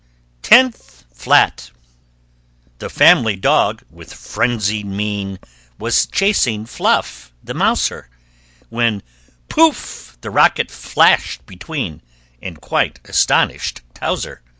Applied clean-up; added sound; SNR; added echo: none; none; none; none.